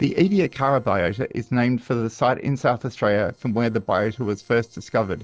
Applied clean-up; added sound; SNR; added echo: neural separator model SepFormer DNS4.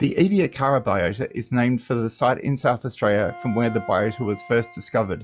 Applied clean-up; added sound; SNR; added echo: classical method log-MMSE.